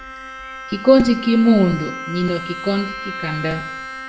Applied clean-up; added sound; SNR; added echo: none; Bowed string instrument; 11 dB; reverberation time 0.5 s.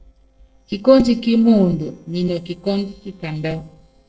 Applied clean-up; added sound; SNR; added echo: neural separator model SepFormer DNS4.